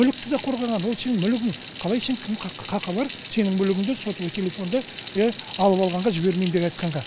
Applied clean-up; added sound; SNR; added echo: none; Sink (filling or washing) / Water tap, faucet; 8 dB; none.